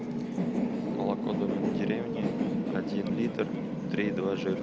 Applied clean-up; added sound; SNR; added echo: none; none; none; none.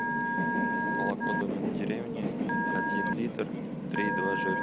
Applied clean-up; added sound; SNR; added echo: none; Telephone; 2 dB; none.